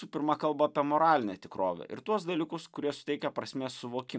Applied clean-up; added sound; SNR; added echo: none; none; none; none.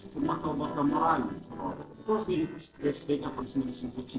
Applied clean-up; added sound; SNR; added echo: neural separator model SepFormer DNS4.